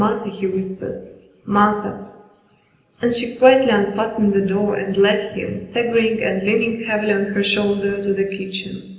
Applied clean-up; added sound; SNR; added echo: none; none; none; reverberation time 0.8 s.